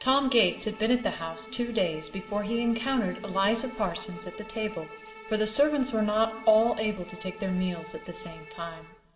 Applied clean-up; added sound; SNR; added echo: none; Bowed string instrument; 16 dB; reverberation time 2.7 s.